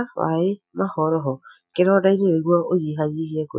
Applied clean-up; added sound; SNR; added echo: classical method Wiener filter.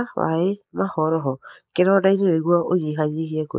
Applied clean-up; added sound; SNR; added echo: neural mask model Resemble Enhance denoiser.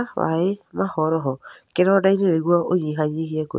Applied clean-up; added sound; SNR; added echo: none; none; none; none.